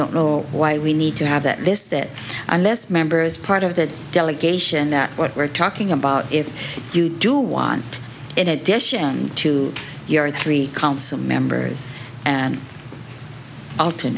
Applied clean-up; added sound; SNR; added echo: none; Fire; 16 dB; none.